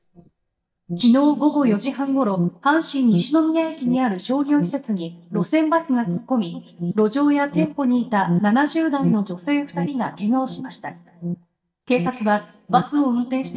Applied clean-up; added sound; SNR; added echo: neural mask model DeepFilterNet 3.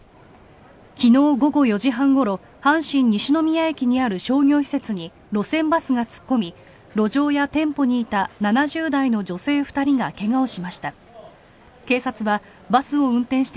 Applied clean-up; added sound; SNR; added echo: none; none; none; none.